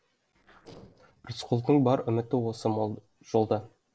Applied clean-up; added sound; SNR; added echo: neural separator model SepFormer DNS4.